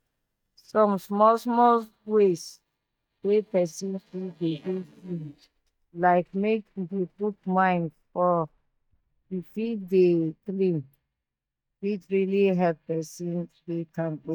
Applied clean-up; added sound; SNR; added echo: neural mask model DeepFilterNet 3.